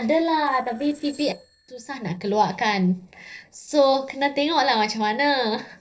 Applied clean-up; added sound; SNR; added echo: neural separator model SepFormer DNS4.